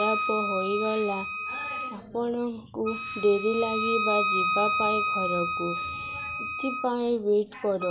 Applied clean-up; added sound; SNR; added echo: none; Wind instrument, woodwind instrument; 2 dB; none.